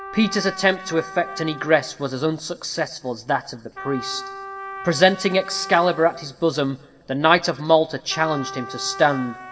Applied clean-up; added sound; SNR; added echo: none; Trumpet; 14 dB; reverberation time 1.6 s.